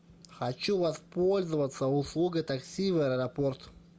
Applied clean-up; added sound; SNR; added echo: none; none; none; none.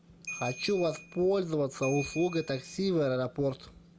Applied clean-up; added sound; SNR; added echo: none; Ringtone / Bell; 12 dB; none.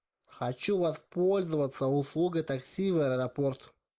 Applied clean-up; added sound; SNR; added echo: neural mask model Resemble Enhance denoiser.